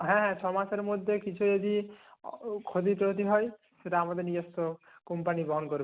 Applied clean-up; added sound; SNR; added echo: none; none; none; none.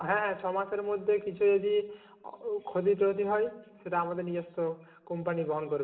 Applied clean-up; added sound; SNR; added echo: none; none; none; reverberation time 1.7 s.